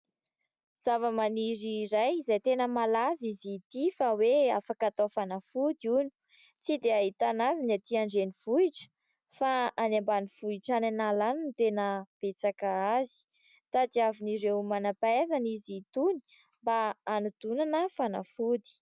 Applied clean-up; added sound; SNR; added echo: none; none; none; none.